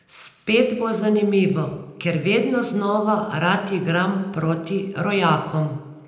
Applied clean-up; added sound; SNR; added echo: none; none; none; reverberation time 0.8 s.